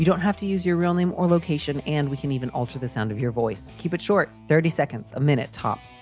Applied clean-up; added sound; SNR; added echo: none; none; none; none.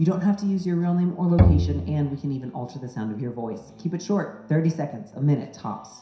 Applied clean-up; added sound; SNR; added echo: none; Bowed string instrument; -3 dB; reverberation time 0.7 s.